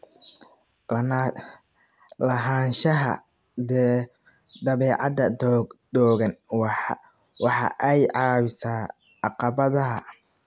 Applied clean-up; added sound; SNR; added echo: none; none; none; none.